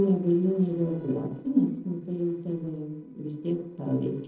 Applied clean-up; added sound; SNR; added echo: neural separator model SepFormer DNS4.